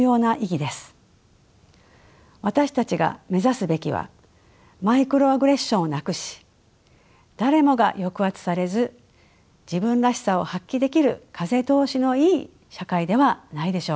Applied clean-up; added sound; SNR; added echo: none; none; none; none.